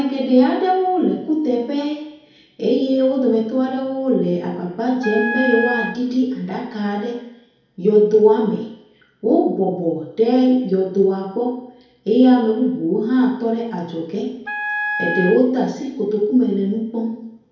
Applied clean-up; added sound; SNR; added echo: none; Wind instrument, woodwind instrument; 8 dB; reverberation time 2.0 s.